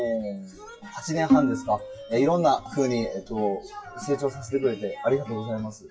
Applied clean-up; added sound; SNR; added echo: classical method WPE with log-MMSE.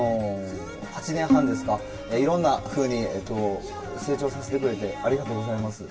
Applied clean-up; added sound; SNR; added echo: none; Bowed string instrument; 2 dB; reverberation time 0.2 s.